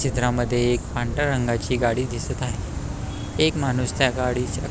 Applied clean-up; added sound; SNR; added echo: none; none; none; none.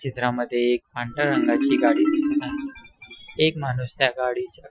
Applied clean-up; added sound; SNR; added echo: classical method Wiener filter.